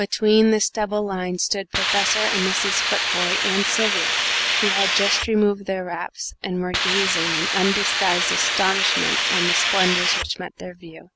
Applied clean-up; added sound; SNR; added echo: none; Hiss; -3 dB; none.